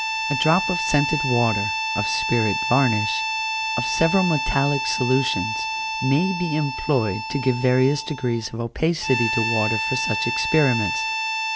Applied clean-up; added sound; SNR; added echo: none; Harmonica; 3 dB; none.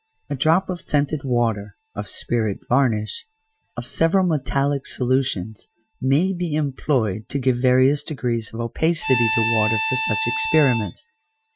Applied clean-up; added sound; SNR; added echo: classical method Wiener filter.